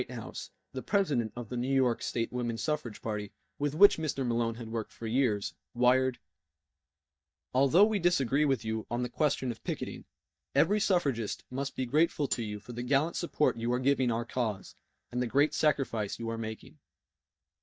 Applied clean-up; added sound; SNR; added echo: neural mask model DeepFilterNet 3.